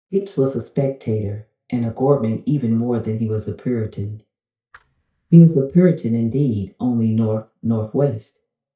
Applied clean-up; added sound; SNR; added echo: neural mask model DeepFilterNet 3.